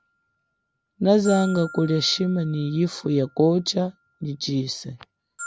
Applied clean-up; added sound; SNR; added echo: none; Glockenspiel; 19 dB; none.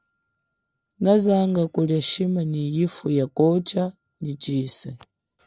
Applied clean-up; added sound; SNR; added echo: neural separator model SepFormer DNS4.